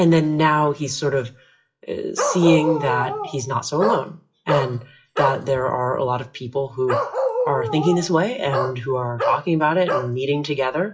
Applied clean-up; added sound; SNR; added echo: classical method WPE with log-MMSE.